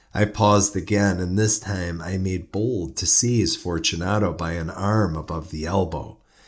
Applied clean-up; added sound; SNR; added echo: none; none; none; none.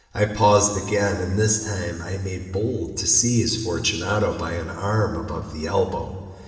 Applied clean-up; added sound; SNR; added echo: none; none; none; reverberation time 2.0 s.